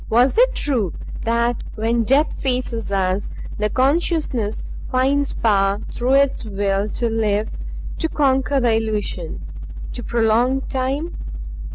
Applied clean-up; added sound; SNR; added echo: none; none; none; none.